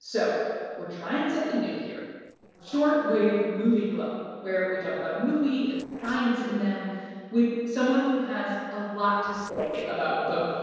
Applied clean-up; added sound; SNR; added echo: neural separator model SepFormer DNS4.